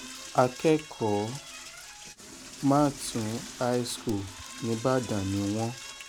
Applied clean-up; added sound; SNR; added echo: none; Toilet flush / Door; 13 dB; none.